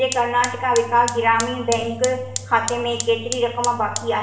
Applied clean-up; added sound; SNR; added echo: none; Fire; 11 dB; reverberation time 0.8 s.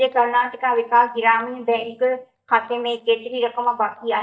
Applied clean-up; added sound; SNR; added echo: neural mask model DeepFilterNet 3.